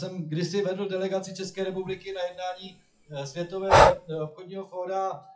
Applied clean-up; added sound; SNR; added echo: classical method WPE with log-MMSE.